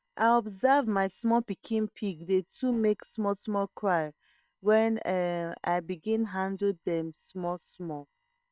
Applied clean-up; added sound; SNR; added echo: neural separator model SepFormer WHAM!.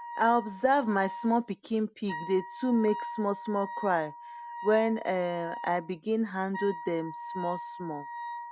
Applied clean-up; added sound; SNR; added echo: none; Wind instrument, woodwind instrument; 11 dB; none.